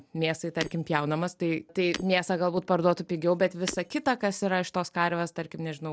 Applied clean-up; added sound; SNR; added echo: none; Shatter; 17 dB; none.